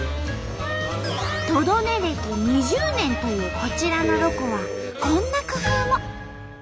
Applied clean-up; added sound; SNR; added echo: none; Wind instrument, woodwind instrument; 17 dB; none.